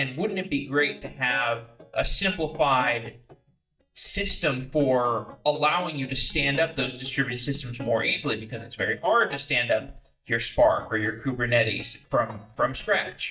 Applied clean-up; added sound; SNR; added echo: neural mask model DeepFilterNet 3.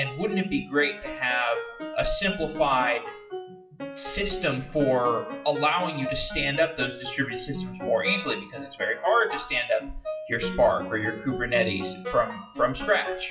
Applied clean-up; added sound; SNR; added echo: classical method WPE with log-MMSE.